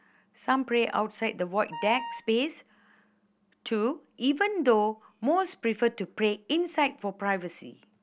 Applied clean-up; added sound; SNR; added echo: none; Wind instrument, woodwind instrument; 11 dB; none.